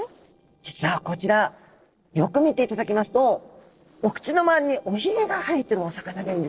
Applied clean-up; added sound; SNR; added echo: neural separator model SepFormer DNS4.